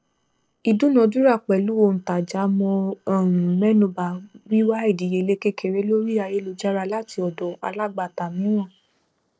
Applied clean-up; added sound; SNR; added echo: neural separator model SepFormer DNS4.